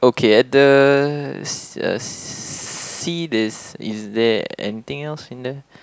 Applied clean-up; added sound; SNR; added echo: none; none; none; none.